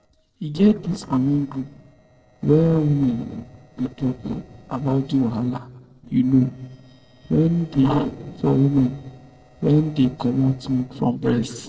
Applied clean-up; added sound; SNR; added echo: neural separator model SepFormer DNS4.